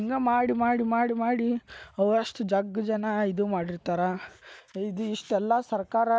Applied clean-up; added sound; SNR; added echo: none; none; none; none.